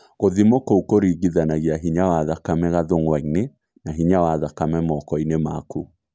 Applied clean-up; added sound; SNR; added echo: none; none; none; none.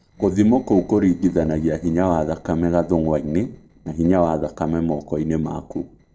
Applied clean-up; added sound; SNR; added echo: neural separator model SepFormer DNS4.